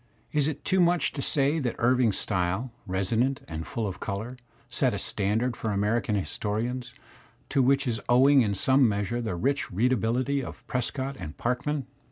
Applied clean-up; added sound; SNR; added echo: none; none; none; none.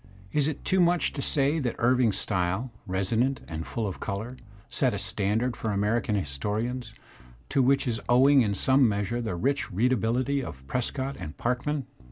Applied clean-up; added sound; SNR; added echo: none; Bass guitar; 20 dB; none.